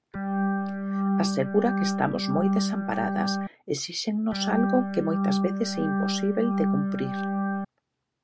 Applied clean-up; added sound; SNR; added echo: none; Organ; -3 dB; none.